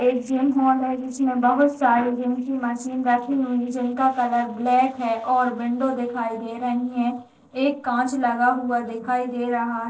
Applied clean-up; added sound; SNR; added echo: neural separator model SepFormer DNS4.